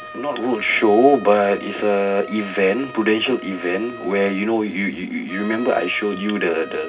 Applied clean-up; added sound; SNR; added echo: none; Trumpet; 17 dB; reverberation time 0.4 s.